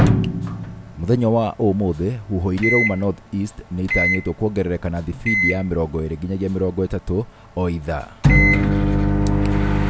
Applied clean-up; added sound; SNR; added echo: none; Microwave oven; -1 dB; none.